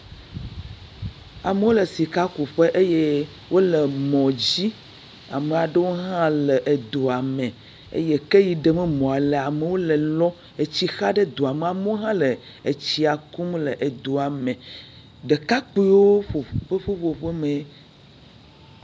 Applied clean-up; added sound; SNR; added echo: none; none; none; none.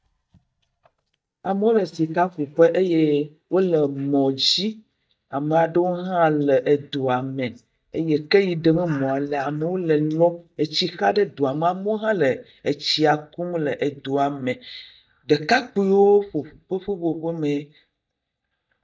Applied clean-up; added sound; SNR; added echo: neural mask model DeepFilterNet 3.